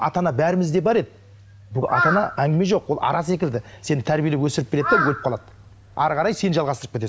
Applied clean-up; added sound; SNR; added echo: none; Crow; 6 dB; none.